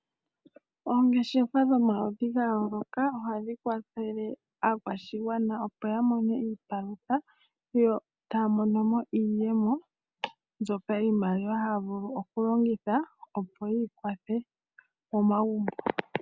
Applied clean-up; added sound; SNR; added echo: none; none; none; none.